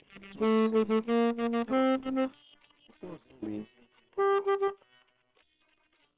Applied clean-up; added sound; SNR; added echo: neural separator model SepFormer WHAM!.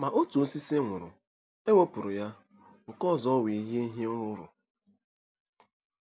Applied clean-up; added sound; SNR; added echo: none; none; none; none.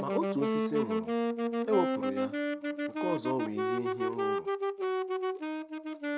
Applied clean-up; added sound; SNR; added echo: none; Wind instrument, woodwind instrument; -4 dB; none.